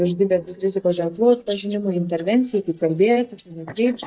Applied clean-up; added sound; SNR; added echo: neural mask model DeepFilterNet 3.